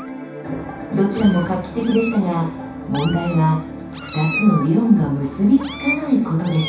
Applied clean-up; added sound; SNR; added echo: none; Meow; 14 dB; reverberation time 0.7 s.